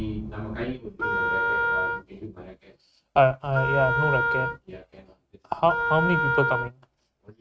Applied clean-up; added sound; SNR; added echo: neural mask model RNNoise.